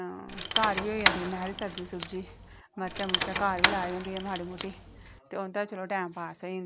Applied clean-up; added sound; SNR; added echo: none; Rattle / Keys jangling; -4 dB; none.